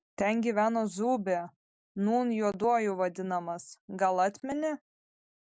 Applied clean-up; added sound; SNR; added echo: none; none; none; none.